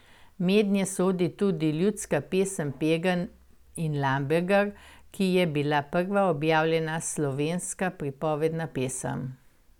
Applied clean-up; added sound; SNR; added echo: none; none; none; none.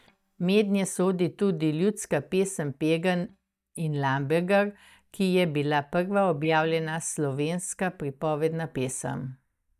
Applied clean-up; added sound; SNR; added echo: neural mask model DeepFilterNet 3.